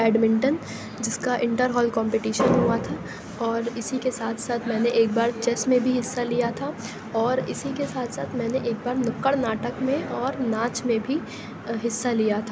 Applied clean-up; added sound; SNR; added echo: none; none; none; none.